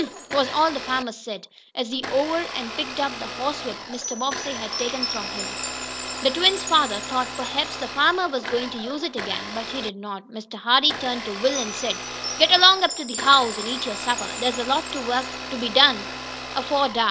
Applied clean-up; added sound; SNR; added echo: none; Chime + Domestic sounds, home sounds; 8 dB; none.